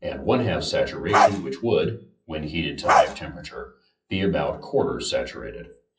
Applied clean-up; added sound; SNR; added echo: classical method WPE with log-MMSE.